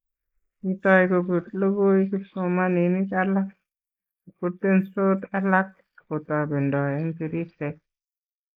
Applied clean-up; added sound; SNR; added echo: neural mask model Resemble Enhance denoiser.